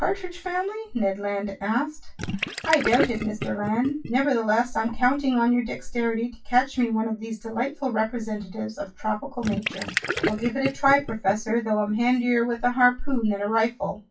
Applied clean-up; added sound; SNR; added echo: classical method WPE with log-MMSE.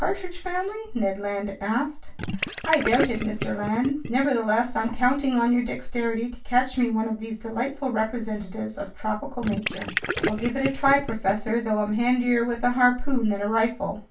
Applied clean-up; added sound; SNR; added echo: none; Gurgling; 6 dB; reverberation time 0.2 s.